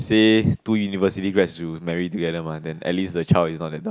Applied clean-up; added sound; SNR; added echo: none; none; none; none.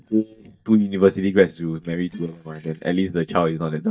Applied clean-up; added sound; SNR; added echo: neural mask model DeepFilterNet 3.